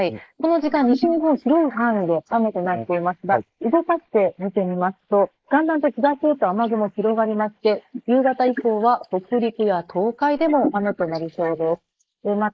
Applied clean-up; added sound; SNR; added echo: neural mask model Resemble Enhance denoiser.